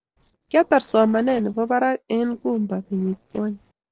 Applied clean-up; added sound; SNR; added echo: neural separator model SepFormer DNS4.